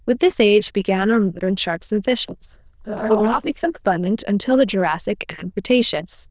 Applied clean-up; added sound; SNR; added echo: neural diffusion model UNIVERSE++.